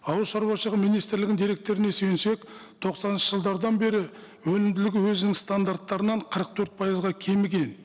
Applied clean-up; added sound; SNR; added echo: none; none; none; none.